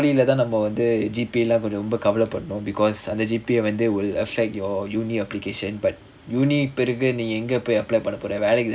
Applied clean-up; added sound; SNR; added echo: none; none; none; none.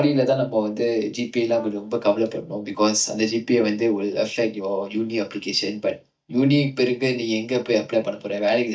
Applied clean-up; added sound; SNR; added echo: neural mask model DeepFilterNet 3.